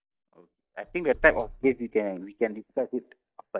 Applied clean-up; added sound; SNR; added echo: neural mask model DeepFilterNet 3.